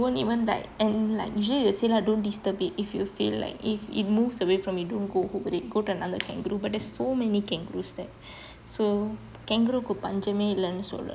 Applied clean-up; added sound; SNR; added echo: none; none; none; none.